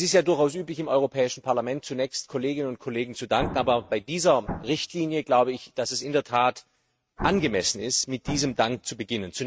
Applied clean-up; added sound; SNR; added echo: neural mask model RNNoise.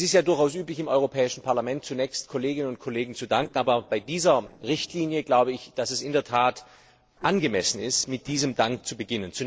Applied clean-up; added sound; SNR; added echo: neural separator model SepFormer DNS4.